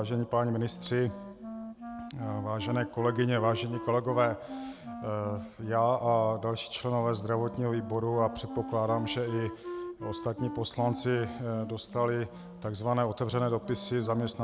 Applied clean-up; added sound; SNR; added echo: none; Wind instrument, woodwind instrument; 11 dB; none.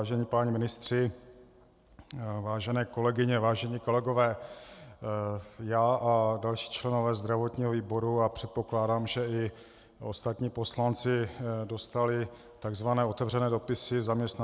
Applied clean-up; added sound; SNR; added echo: none; none; none; none.